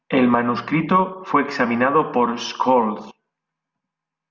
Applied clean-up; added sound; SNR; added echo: none; none; none; none.